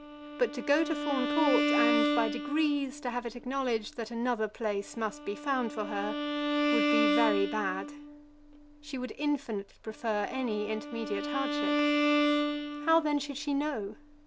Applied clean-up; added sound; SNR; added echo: none; Bowed string instrument; 0 dB; none.